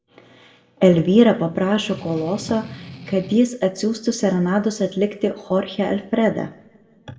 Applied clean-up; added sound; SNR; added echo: none; Strum; 16 dB; reverberation time 0.6 s.